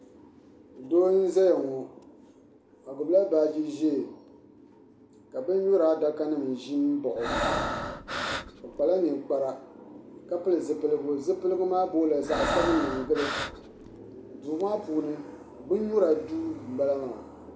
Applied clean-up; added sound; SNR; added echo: none; Breathing; 3 dB; none.